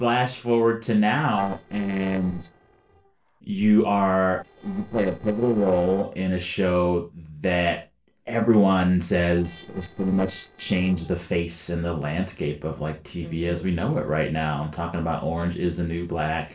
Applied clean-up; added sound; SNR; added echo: neural separator model SepFormer DNS4.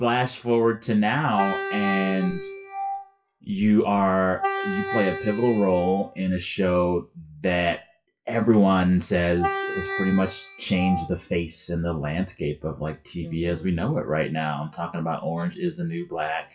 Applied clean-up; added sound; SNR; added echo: classical method WPE with log-MMSE.